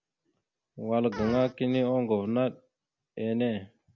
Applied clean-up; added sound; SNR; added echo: none; Fart; 17 dB; none.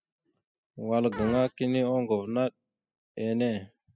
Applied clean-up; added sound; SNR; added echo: classical method spectral subtraction.